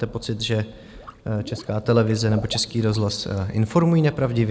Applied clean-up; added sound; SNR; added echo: none; Liquid; 20 dB; none.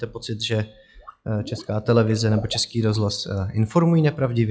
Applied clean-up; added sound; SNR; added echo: classical method log-MMSE.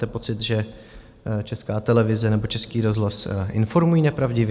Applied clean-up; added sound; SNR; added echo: none; none; none; none.